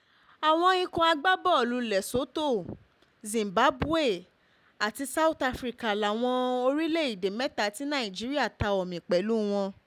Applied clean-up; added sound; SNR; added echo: none; none; none; none.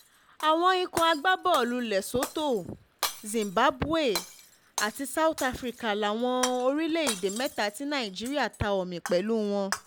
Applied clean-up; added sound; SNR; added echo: none; Shatter; 12 dB; none.